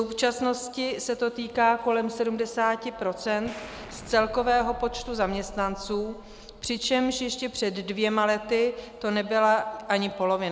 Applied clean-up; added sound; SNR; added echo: none; Explosion; 16 dB; none.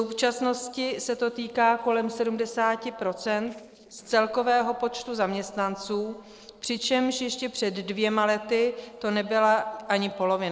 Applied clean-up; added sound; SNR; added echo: neural separator model SepFormer DNS4.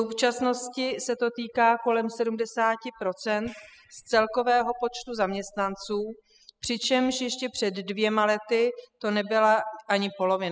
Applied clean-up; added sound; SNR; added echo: classical method spectral subtraction.